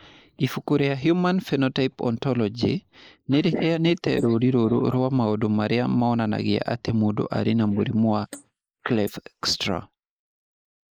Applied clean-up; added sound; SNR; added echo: neural mask model Resemble Enhance denoiser.